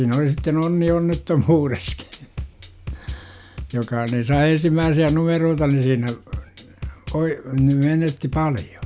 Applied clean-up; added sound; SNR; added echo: none; Bass drum / Drum kit; 14 dB; none.